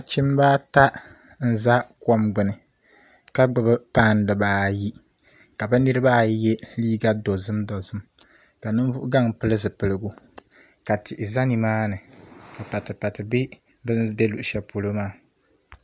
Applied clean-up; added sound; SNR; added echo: none; none; none; none.